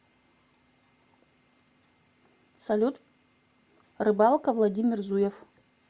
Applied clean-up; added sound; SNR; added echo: none; none; none; none.